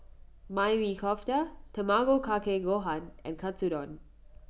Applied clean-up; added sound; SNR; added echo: none; none; none; none.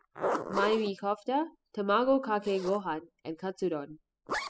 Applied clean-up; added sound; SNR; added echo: classical method spectral subtraction.